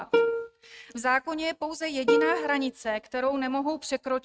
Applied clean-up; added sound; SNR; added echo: neural mask model RNNoise.